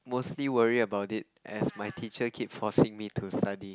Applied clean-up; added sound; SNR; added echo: none; none; none; none.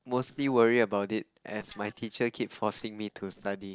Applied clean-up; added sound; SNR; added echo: neural separator model SepFormer DNS4.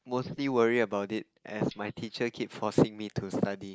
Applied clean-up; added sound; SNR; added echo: neural mask model Resemble Enhance denoiser.